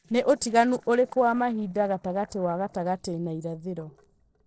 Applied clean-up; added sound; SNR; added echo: neural separator model SepFormer DNS4.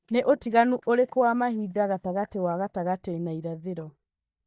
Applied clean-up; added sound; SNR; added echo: neural mask model DeepFilterNet 3.